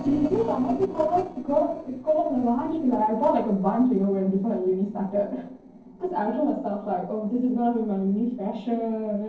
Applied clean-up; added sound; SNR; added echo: neural separator model SepFormer DNS4.